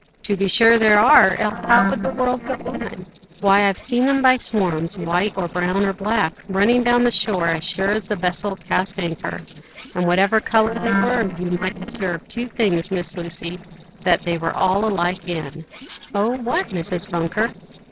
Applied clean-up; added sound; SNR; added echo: neural separator model SepFormer DNS4.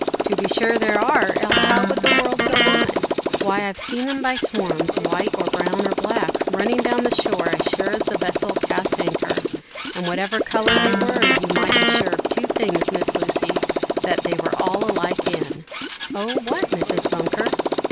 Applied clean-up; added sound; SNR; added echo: none; Electric guitar + Motorcycle; -5 dB; none.